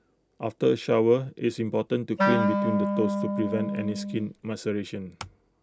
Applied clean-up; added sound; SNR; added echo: none; Wind instrument, woodwind instrument; 0 dB; none.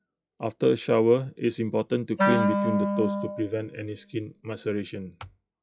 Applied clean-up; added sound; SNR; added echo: classical method log-MMSE.